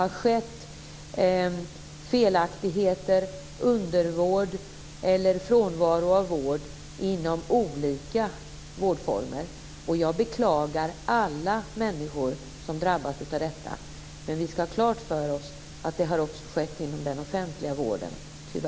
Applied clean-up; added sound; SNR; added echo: none; none; none; none.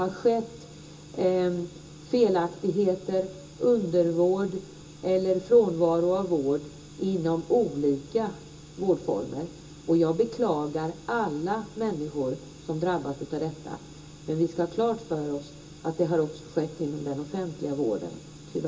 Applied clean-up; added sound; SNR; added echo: none; none; none; reverberation time 0.2 s.